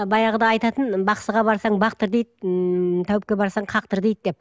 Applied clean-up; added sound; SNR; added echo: none; none; none; none.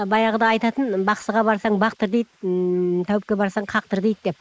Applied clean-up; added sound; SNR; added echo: neural mask model Resemble Enhance denoiser.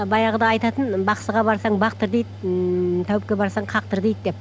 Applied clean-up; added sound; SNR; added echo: none; Mechanical fan; 14 dB; none.